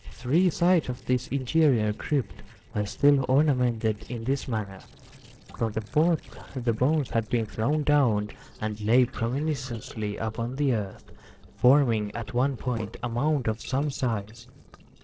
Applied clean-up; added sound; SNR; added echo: neural separator model SepFormer DNS4.